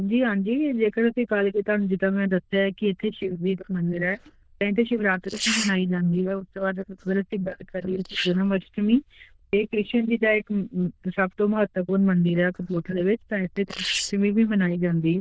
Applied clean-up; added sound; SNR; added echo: neural diffusion model UNIVERSE++.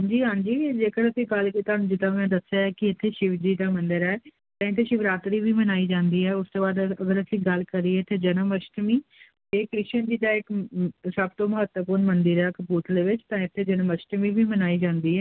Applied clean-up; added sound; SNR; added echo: none; none; none; none.